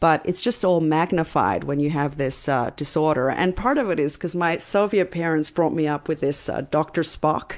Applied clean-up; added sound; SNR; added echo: none; none; none; none.